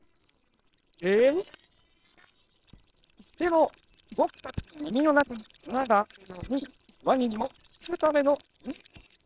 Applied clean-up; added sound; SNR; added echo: neural separator model SepFormer WHAMR!.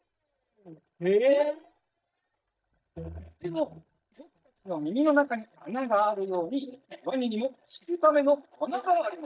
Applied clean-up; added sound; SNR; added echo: neural mask model DeepFilterNet 3.